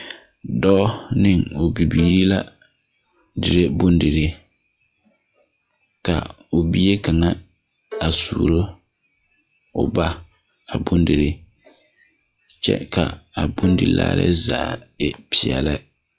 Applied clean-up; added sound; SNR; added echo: classical method log-MMSE.